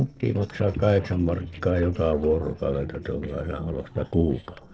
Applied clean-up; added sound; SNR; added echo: neural separator model SepFormer DNS4.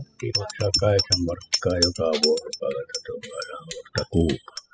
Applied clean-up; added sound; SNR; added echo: classical method spectral subtraction.